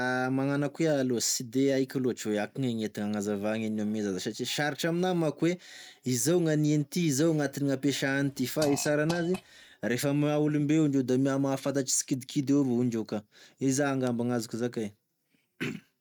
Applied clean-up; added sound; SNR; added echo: neural mask model RNNoise.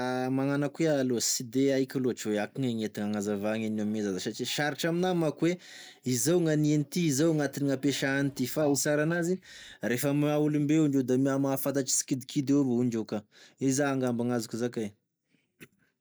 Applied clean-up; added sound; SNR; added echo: neural mask model DeepFilterNet 3.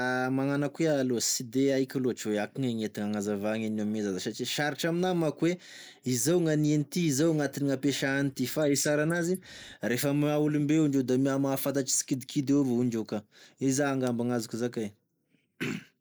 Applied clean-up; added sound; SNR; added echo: neural mask model Resemble Enhance denoiser.